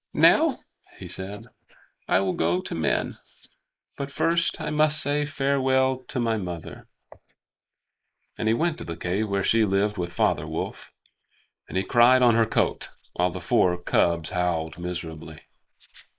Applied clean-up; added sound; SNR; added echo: neural mask model Resemble Enhance denoiser.